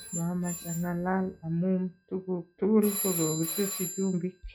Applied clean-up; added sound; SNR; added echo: classical method log-MMSE.